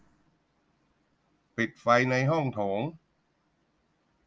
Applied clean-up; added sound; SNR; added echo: none; none; none; none.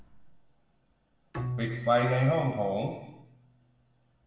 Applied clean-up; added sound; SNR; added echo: none; Bowed string instrument; 10 dB; reverberation time 0.9 s.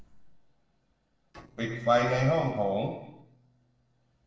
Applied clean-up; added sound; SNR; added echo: neural separator model SepFormer DNS4.